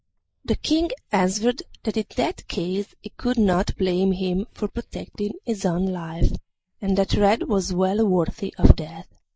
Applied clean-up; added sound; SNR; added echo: neural mask model Resemble Enhance denoiser.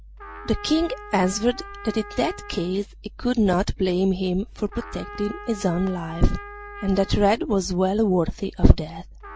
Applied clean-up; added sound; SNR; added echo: none; Trumpet; 19 dB; none.